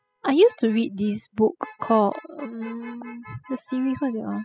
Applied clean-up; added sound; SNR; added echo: classical method spectral subtraction.